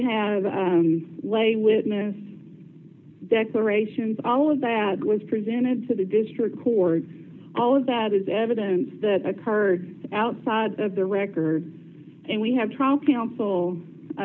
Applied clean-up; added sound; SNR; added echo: none; none; none; none.